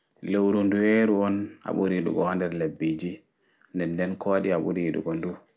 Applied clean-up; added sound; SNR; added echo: none; none; none; none.